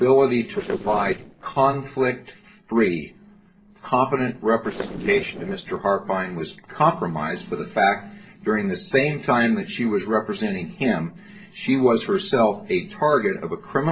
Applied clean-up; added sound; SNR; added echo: neural separator model SepFormer DNS4.